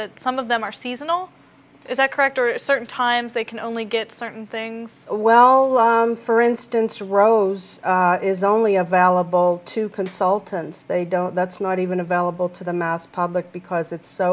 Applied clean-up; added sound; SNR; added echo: none; none; none; none.